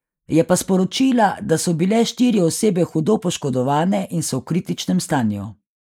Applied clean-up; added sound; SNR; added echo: neural mask model Resemble Enhance denoiser.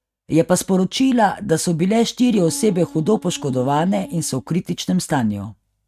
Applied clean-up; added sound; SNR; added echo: neural mask model RNNoise.